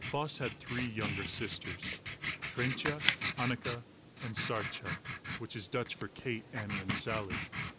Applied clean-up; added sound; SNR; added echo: none; Writing; -2 dB; none.